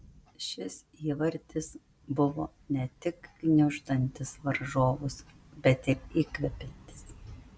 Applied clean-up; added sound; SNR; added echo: none; none; none; none.